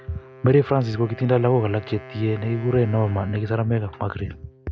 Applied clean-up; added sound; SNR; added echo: none; Wind instrument, woodwind instrument; 20 dB; none.